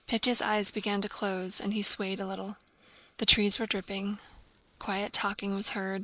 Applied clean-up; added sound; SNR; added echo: neural mask model Resemble Enhance denoiser.